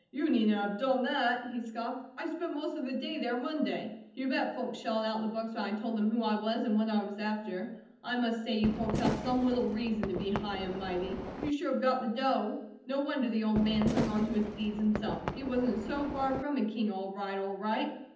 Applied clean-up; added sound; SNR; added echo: none; Fireworks; 5 dB; reverberation time 0.8 s.